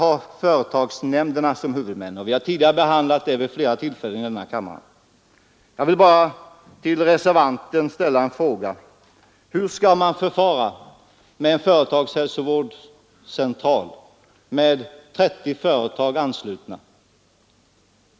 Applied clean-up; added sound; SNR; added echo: none; none; none; none.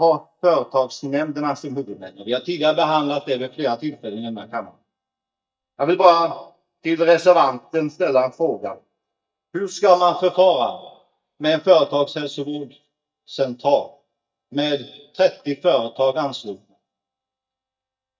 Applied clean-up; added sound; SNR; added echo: neural mask model DeepFilterNet 3.